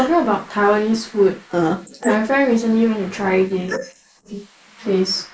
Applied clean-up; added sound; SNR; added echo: neural mask model Resemble Enhance denoiser.